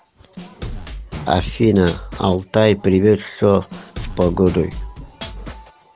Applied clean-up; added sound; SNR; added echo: none; Drum kit; 12 dB; none.